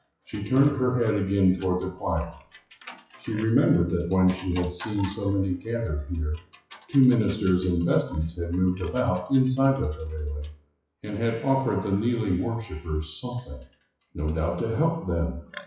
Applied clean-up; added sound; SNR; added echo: classical method WPE with log-MMSE.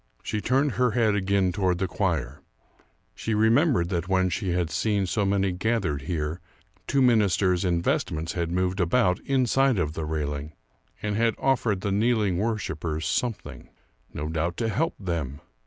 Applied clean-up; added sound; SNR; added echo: none; none; none; none.